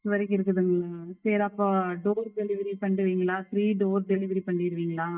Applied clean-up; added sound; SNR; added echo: neural mask model DeepFilterNet 3.